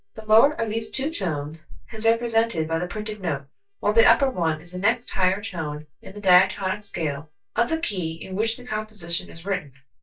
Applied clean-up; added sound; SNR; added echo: neural mask model DeepFilterNet 3.